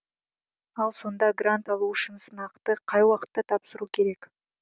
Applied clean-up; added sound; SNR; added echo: none; none; none; none.